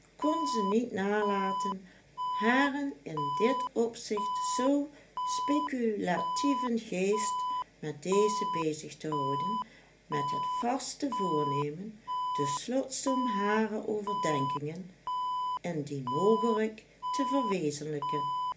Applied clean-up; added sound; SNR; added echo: none; Alarm; 2 dB; reverberation time 0.3 s.